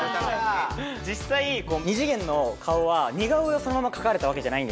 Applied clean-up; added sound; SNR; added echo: none; none; none; none.